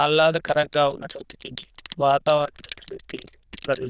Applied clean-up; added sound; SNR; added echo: neural diffusion model UNIVERSE++.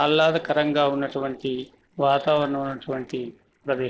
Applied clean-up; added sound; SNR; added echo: neural separator model SepFormer DNS4.